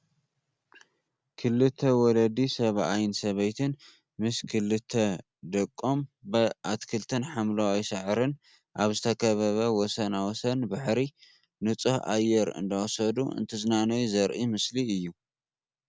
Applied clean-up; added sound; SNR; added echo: none; none; none; none.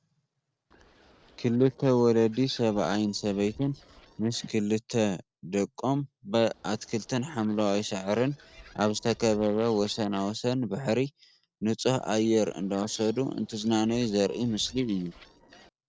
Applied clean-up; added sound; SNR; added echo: neural separator model SepFormer DNS4.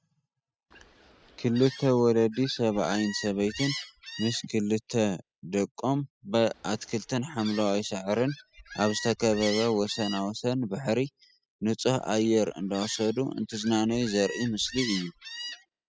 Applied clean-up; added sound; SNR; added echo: classical method spectral subtraction.